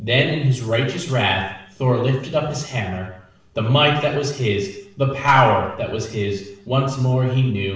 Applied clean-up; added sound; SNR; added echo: none; none; none; reverberation time 0.7 s.